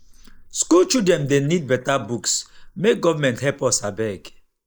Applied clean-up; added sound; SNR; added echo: neural mask model Resemble Enhance denoiser.